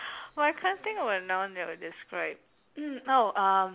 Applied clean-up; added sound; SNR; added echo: none; none; none; none.